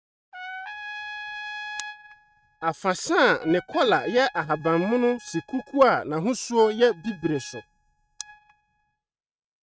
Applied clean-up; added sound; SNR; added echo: neural mask model RNNoise.